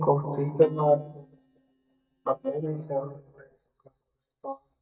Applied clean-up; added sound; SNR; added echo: neural mask model DeepFilterNet 3.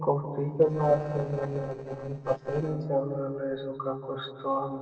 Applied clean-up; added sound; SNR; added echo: neural separator model SepFormer DNS4.